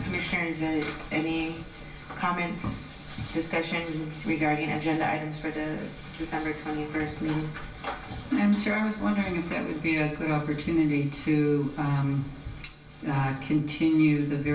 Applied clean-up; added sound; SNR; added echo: none; none; none; reverberation time 0.2 s.